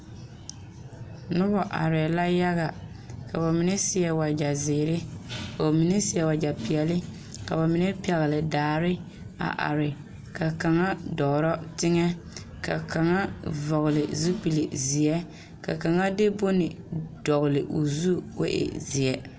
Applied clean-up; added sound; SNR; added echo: none; none; none; none.